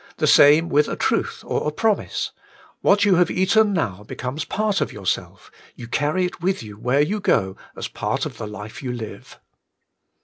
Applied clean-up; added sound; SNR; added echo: none; none; none; none.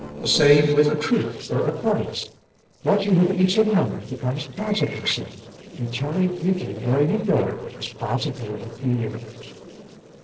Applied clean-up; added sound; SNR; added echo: neural separator model SepFormer DNS4.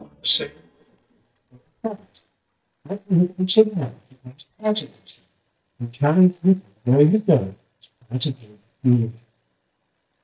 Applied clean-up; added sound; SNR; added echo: neural mask model DeepFilterNet 3.